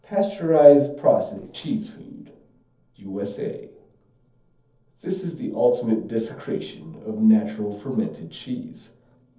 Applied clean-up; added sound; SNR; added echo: neural separator model SepFormer DNS4.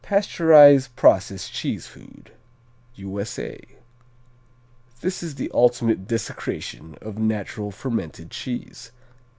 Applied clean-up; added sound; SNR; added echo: none; none; none; none.